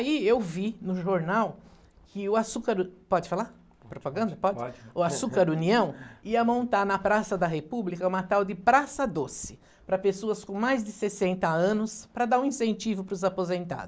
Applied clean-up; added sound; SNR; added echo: none; none; none; none.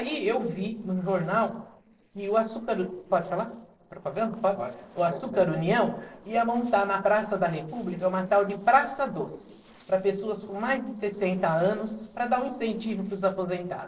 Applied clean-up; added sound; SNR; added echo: neural separator model SepFormer DNS4.